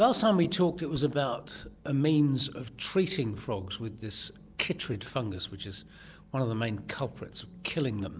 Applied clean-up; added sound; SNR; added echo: none; none; none; none.